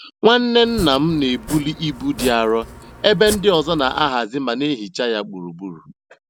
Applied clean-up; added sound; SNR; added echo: none; Domestic sounds, home sounds; 14 dB; none.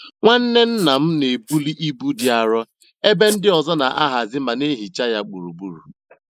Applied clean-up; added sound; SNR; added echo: neural mask model Resemble Enhance denoiser.